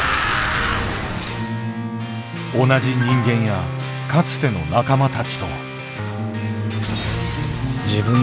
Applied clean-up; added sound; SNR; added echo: none; Bass guitar; 8 dB; none.